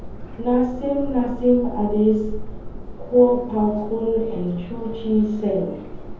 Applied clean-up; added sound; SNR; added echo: none; Subway, metro, underground; 10 dB; reverberation time 0.7 s.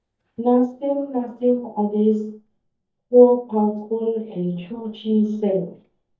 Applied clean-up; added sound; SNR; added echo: neural mask model DeepFilterNet 3.